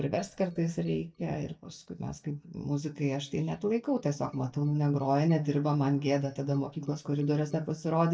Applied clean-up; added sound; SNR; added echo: neural mask model DeepFilterNet 3.